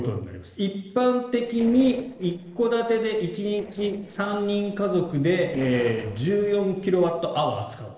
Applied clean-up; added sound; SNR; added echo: neural separator model SepFormer DNS4.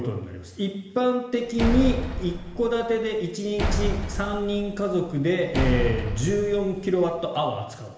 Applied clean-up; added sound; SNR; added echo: none; Slam; 3 dB; reverberation time 1.3 s.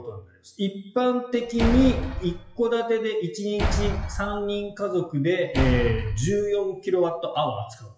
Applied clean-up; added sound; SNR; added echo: classical method WPE with log-MMSE.